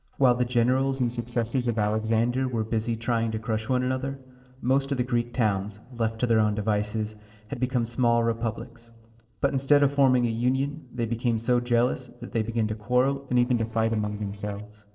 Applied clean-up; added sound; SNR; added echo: neural separator model SepFormer DNS4.